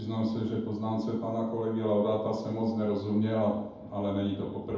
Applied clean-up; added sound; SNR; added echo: none; none; none; reverberation time 0.9 s.